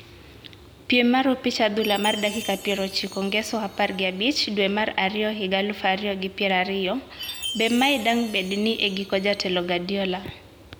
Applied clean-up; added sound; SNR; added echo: none; Chime; 16 dB; none.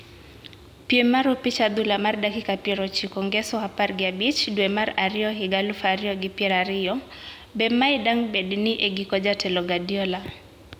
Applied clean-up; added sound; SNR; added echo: none; none; none; none.